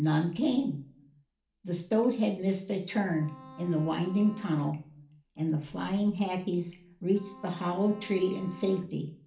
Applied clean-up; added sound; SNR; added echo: none; Bowed string instrument; 19 dB; reverberation time 0.4 s.